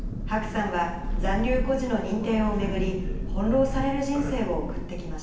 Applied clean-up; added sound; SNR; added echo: none; Thunder; 2 dB; reverberation time 0.9 s.